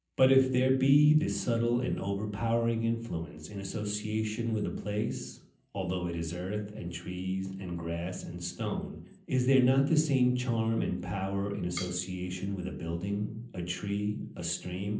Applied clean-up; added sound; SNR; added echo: none; Drum kit; 18 dB; reverberation time 0.6 s.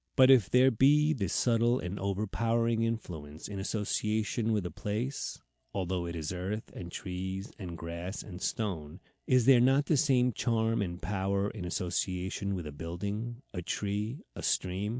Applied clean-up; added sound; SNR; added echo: none; none; none; none.